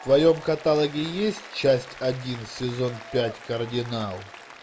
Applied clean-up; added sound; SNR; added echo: none; Applause; 17 dB; none.